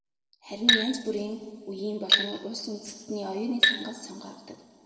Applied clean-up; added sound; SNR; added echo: none; Glass; -4 dB; reverberation time 1.8 s.